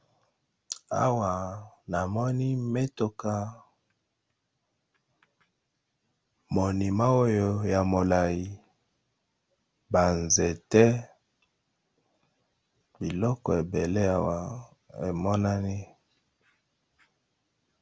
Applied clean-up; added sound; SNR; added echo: none; none; none; none.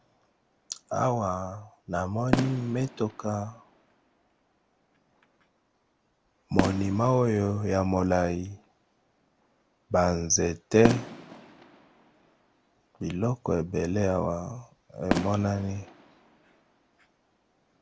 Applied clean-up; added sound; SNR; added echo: none; Fireworks; 9 dB; none.